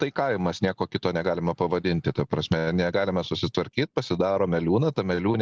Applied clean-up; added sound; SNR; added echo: none; none; none; none.